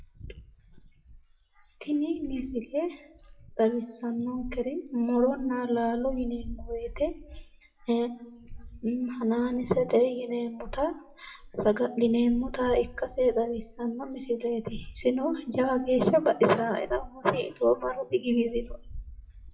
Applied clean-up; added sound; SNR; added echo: classical method WPE with log-MMSE.